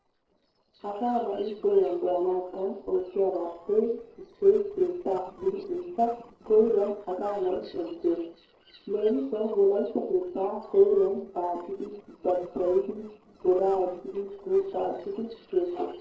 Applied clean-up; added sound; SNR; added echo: neural separator model SepFormer DNS4.